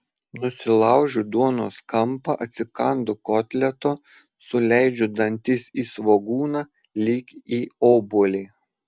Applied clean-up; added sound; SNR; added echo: none; none; none; none.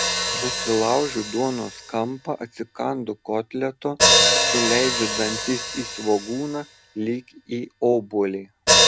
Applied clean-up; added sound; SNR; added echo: none; Hi-hat; -2 dB; none.